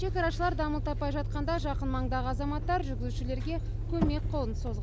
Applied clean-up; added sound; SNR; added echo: none; Motor vehicle (road); -2 dB; none.